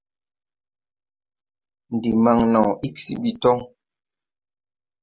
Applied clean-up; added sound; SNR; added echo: none; none; none; none.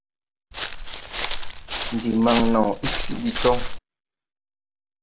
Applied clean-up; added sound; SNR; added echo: none; Walk, footsteps; -1 dB; none.